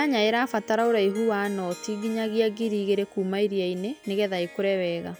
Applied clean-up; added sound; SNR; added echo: none; Harp; 19 dB; none.